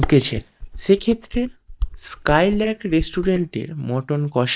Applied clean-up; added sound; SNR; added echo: neural mask model DeepFilterNet 3.